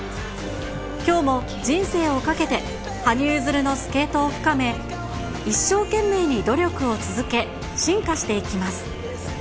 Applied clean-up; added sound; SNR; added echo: none; none; none; none.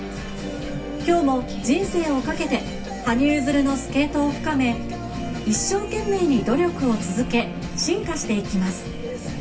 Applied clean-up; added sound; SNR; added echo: none; Bowed string instrument; 12 dB; reverberation time 0.2 s.